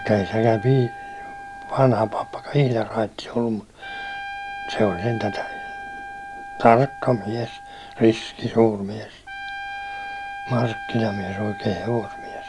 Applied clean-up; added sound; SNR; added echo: none; Trumpet; 12 dB; none.